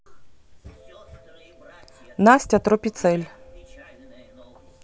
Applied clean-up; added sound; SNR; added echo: none; none; none; none.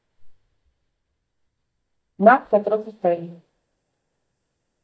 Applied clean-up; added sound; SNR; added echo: neural mask model DeepFilterNet 3.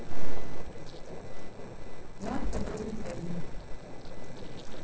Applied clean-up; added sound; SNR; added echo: neural separator model SepFormer DNS4.